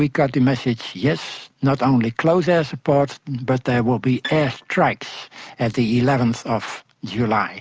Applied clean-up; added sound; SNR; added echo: none; Bowed string instrument; 17 dB; none.